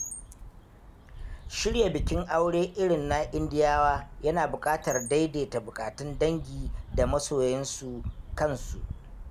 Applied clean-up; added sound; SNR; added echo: none; Bird; 9 dB; none.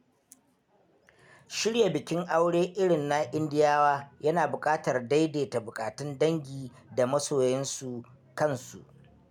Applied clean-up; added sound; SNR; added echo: none; none; none; none.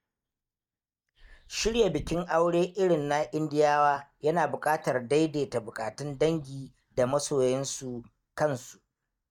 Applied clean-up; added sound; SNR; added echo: neural mask model DeepFilterNet 3.